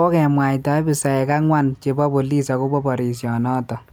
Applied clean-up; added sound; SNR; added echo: none; none; none; none.